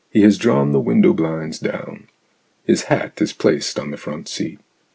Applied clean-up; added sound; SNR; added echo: none; none; none; none.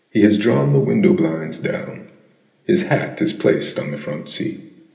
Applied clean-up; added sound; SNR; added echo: none; none; none; reverberation time 0.8 s.